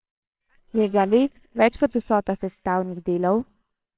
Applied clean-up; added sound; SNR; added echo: neural separator model SepFormer WHAMR!.